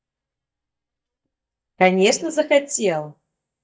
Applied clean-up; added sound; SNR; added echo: neural mask model DeepFilterNet 3.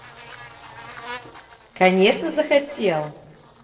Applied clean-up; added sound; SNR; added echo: neural separator model SepFormer DNS4.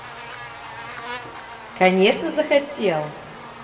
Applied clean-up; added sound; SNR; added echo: none; Buzz; 14 dB; reverberation time 1.5 s.